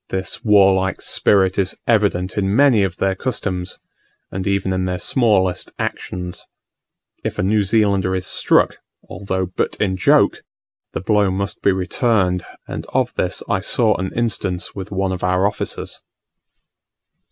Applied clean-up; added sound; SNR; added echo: none; none; none; none.